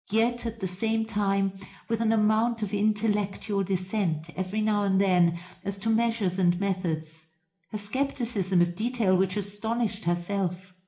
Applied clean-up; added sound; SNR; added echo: none; none; none; reverberation time 0.4 s.